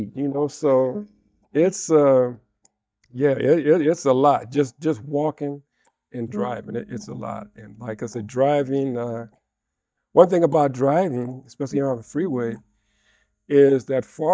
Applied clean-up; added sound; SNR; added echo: neural mask model DeepFilterNet 3.